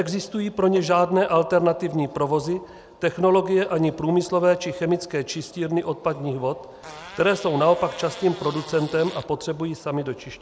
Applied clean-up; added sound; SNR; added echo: none; Fart; 18 dB; none.